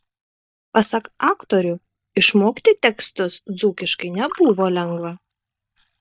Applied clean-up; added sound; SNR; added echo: neural mask model DeepFilterNet 3.